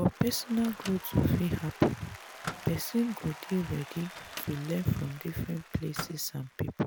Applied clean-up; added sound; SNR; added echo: none; Applause + Microwave oven; 14 dB; none.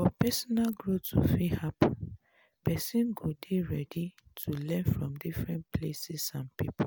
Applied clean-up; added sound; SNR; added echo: none; none; none; none.